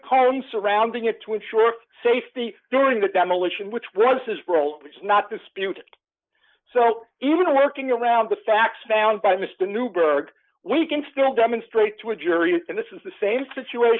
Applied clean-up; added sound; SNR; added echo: neural mask model Resemble Enhance denoiser.